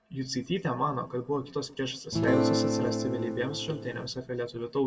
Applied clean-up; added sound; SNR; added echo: none; Acoustic guitar / Strum; -3 dB; reverberation time 0.9 s.